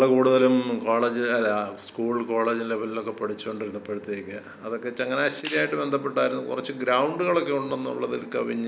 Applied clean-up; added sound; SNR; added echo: none; none; none; none.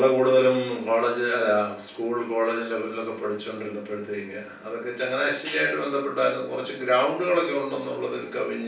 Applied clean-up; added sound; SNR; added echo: none; none; none; reverberation time 0.3 s.